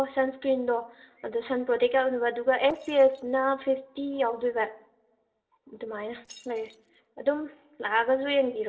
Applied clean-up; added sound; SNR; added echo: neural separator model SepFormer DNS4.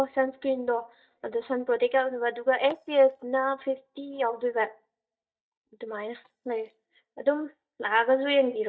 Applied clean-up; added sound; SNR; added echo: neural mask model DeepFilterNet 3.